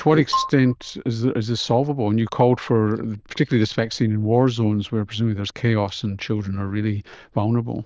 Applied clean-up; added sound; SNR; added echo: neural diffusion model UNIVERSE++.